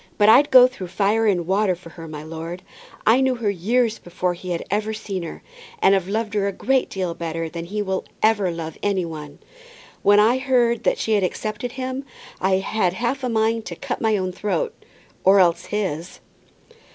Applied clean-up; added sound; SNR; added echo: none; none; none; none.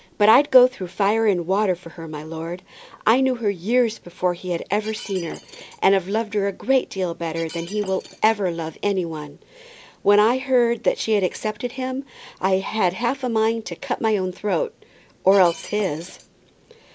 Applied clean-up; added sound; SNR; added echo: none; Shatter; 19 dB; none.